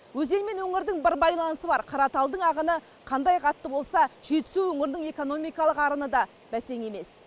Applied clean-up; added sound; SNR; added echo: none; none; none; none.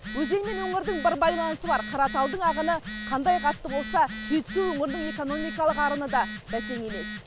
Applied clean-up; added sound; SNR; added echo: none; Telephone; 9 dB; none.